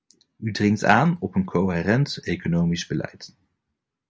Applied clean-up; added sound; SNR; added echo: none; none; none; none.